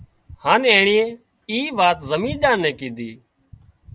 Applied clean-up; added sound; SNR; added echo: none; none; none; none.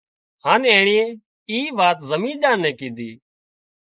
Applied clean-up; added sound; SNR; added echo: neural mask model Resemble Enhance denoiser.